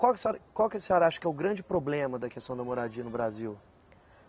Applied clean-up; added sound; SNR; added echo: none; none; none; none.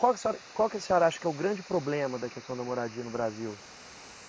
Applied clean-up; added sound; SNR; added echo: neural mask model Resemble Enhance denoiser.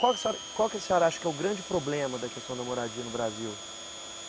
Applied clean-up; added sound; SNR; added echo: none; Domestic sounds, home sounds; 10 dB; none.